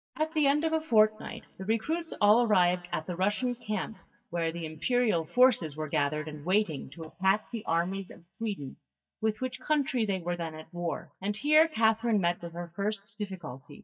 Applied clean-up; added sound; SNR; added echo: neural mask model DeepFilterNet 3.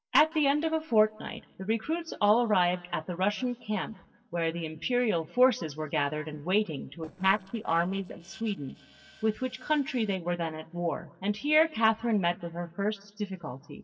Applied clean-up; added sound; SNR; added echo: neural separator model SepFormer DNS4.